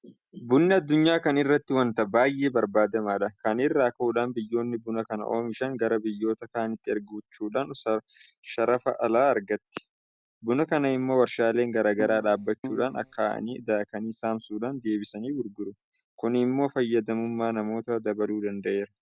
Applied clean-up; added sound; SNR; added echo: none; Keyboard (musical); 12 dB; none.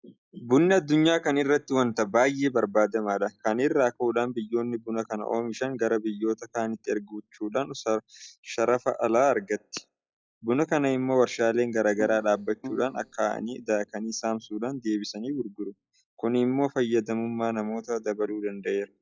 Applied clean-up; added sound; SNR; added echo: classical method log-MMSE.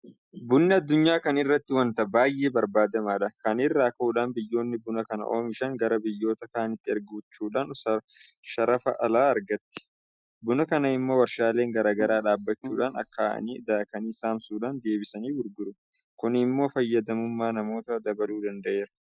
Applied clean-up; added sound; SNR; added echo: classical method Wiener filter.